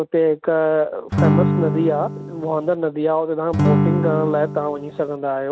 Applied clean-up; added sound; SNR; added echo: none; Acoustic guitar / Strum; -1 dB; none.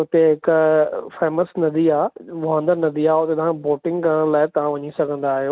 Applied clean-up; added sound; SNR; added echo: none; none; none; none.